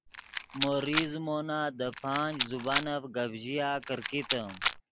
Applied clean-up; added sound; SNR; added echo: none; Rattle; -1 dB; none.